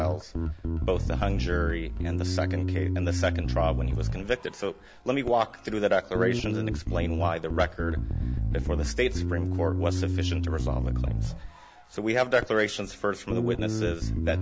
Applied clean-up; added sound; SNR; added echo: none; Bass guitar; -1 dB; none.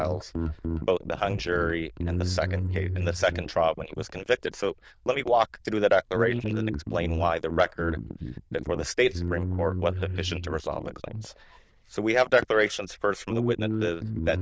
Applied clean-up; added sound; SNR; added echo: neural diffusion model UNIVERSE++.